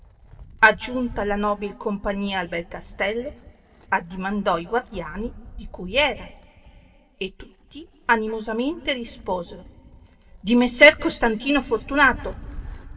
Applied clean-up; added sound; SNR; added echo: none; Wind; 18 dB; reverberation time 2.8 s.